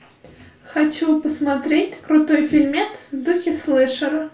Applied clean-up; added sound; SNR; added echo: none; none; none; reverberation time 0.3 s.